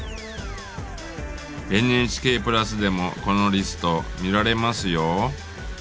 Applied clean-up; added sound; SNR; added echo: none; none; none; none.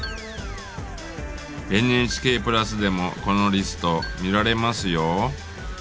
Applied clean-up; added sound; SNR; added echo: none; Marimba, xylophone + Bird; 19 dB; none.